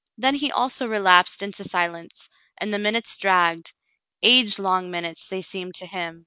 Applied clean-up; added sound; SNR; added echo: none; none; none; none.